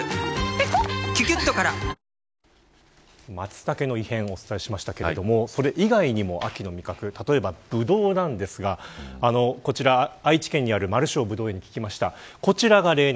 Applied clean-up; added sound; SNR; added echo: none; none; none; none.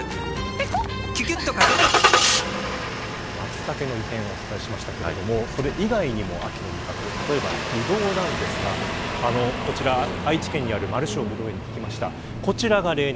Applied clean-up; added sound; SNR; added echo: none; Engine starting; -1 dB; none.